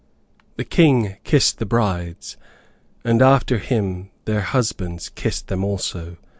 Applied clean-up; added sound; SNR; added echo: none; none; none; none.